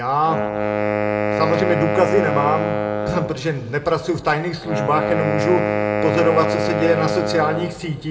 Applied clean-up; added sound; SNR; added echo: none; Wind instrument, woodwind instrument; 1 dB; reverberation time 0.4 s.